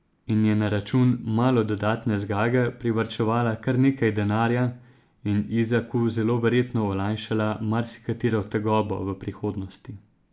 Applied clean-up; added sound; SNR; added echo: none; none; none; none.